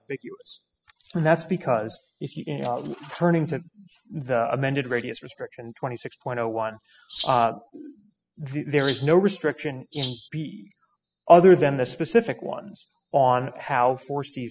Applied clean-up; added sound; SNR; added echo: classical method spectral subtraction.